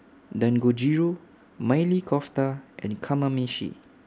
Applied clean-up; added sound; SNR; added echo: none; none; none; none.